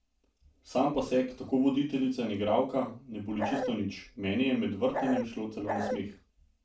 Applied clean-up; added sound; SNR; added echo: none; Bark; 2 dB; reverberation time 0.3 s.